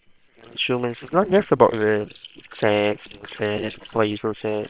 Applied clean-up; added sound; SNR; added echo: neural separator model SepFormer WHAM!.